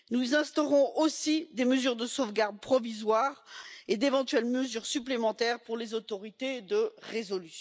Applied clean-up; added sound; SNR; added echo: neural mask model Resemble Enhance denoiser.